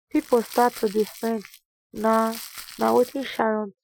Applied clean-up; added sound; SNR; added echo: classical method Wiener filter.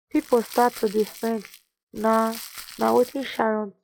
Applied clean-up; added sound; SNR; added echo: classical method log-MMSE.